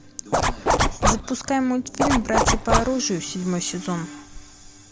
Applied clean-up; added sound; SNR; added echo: none; Zipper (clothing); -5 dB; none.